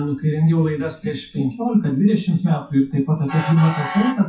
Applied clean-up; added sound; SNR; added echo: classical method WPE with log-MMSE.